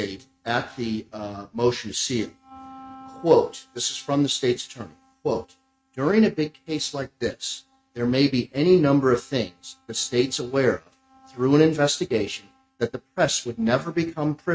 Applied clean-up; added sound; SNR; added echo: neural mask model RNNoise.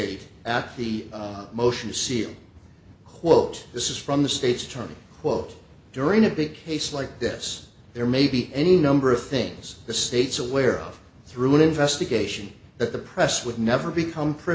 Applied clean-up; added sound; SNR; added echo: none; none; none; none.